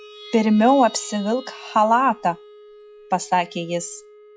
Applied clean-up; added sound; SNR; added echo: classical method log-MMSE.